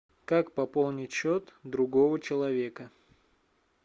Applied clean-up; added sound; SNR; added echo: none; none; none; none.